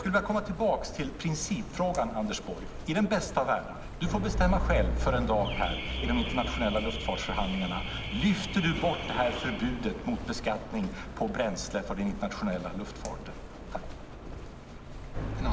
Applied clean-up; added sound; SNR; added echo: none; Alarm / Car; 4 dB; reverberation time 2.4 s.